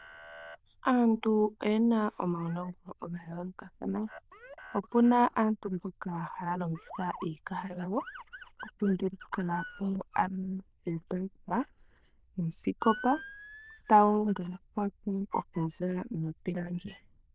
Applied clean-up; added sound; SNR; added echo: neural diffusion model UNIVERSE++.